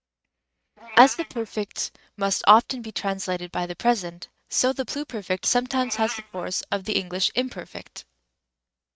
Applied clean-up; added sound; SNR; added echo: neural mask model RNNoise.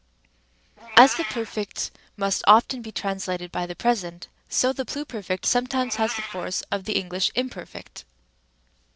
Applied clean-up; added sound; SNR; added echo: none; Meow; 17 dB; none.